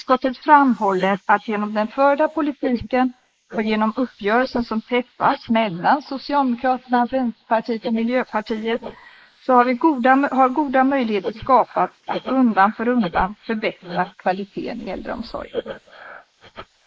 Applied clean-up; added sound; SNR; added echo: neural mask model Resemble Enhance denoiser.